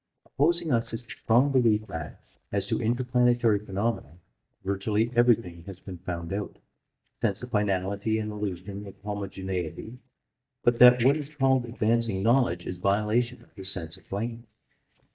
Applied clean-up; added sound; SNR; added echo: neural mask model DeepFilterNet 3.